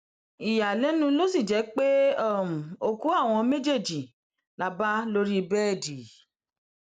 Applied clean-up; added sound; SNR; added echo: none; none; none; none.